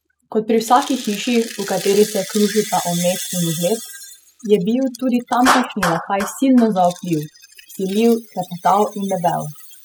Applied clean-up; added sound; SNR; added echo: classical method spectral subtraction.